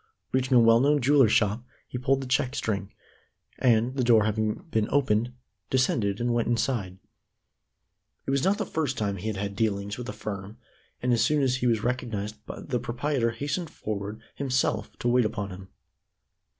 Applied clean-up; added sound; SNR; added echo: none; none; none; none.